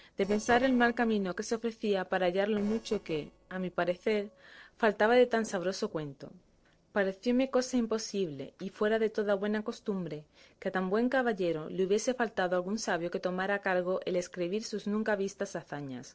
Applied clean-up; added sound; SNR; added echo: neural separator model SepFormer DNS4.